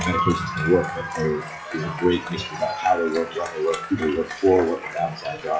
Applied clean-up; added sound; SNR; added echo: classical method WPE with log-MMSE.